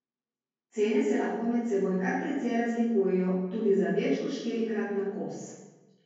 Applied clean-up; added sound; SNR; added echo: none; none; none; reverberation time 1.3 s.